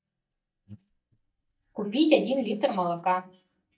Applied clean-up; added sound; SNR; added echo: neural mask model DeepFilterNet 3.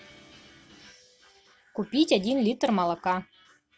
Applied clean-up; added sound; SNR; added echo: none; none; none; none.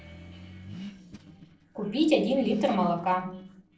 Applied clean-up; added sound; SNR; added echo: neural separator model SepFormer DNS4.